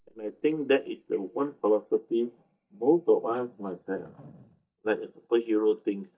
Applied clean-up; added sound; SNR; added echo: neural mask model DeepFilterNet 3.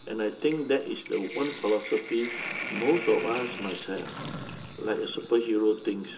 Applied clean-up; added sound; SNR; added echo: none; Sink (filling or washing); 11 dB; reverberation time 0.2 s.